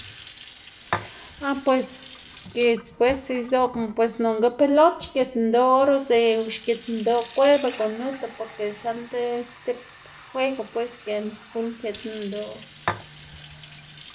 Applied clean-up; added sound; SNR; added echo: none; Fill (with liquid) / Sink (filling or washing); 11 dB; none.